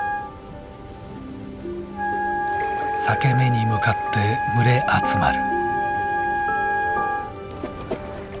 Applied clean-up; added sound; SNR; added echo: none; Wind instrument, woodwind instrument; 0 dB; none.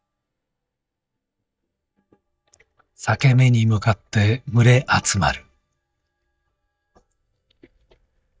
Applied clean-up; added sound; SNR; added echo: neural mask model DeepFilterNet 3.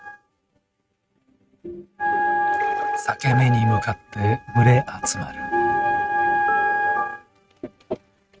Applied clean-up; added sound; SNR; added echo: neural mask model RNNoise.